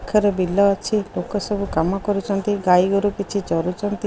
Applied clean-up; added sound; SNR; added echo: none; none; none; none.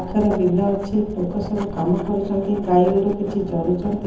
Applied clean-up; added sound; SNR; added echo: none; Writing; 14 dB; reverberation time 0.8 s.